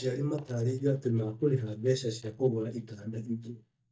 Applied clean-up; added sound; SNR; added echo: neural mask model DeepFilterNet 3.